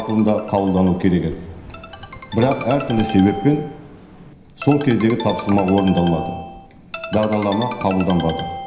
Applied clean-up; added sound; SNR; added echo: none; Ringtone; 12 dB; reverberation time 0.9 s.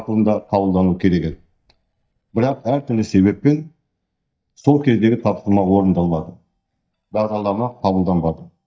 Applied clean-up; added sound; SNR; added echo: neural mask model DeepFilterNet 3.